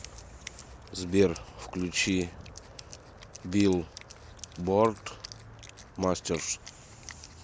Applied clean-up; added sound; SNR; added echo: none; Wind instrument, woodwind instrument; 19 dB; none.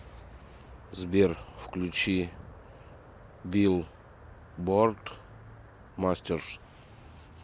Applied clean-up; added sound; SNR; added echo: none; none; none; none.